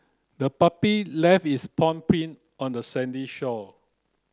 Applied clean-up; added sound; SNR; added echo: none; none; none; none.